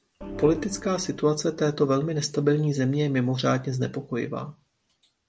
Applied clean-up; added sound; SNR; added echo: none; Organ; 14 dB; none.